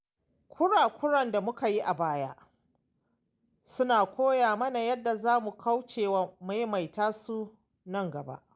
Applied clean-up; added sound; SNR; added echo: none; none; none; none.